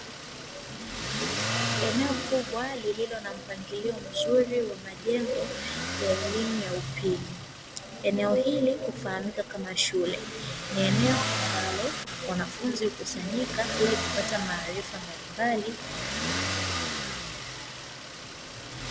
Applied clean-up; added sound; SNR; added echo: none; Motor vehicle (road); 4 dB; none.